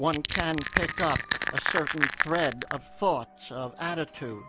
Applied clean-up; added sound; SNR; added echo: none; Crushing; -1 dB; none.